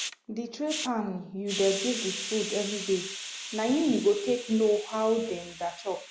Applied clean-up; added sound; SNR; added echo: none; Hiss; 9 dB; none.